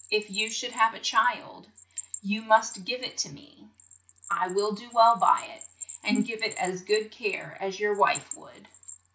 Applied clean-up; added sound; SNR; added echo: none; Bell; 17 dB; none.